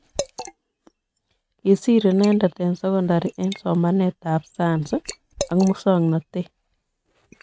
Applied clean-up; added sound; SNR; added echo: neural mask model RNNoise.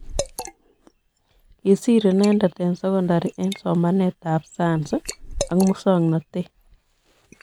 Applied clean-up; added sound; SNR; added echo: none; Liquid; 15 dB; none.